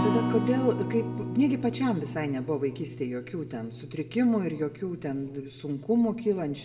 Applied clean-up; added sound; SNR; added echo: none; Acoustic guitar; 6 dB; reverberation time 0.9 s.